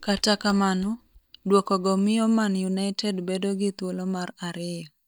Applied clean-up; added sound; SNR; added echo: neural mask model DeepFilterNet 3.